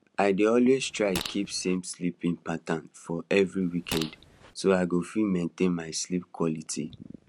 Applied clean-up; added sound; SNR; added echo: none; Fart; 11 dB; none.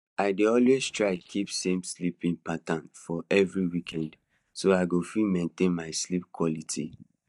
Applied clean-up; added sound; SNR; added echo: neural mask model DeepFilterNet 3.